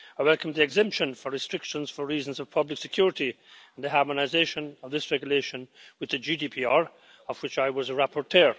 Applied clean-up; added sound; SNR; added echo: none; none; none; none.